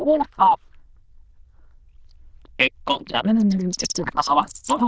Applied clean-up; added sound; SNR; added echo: neural diffusion model UNIVERSE++.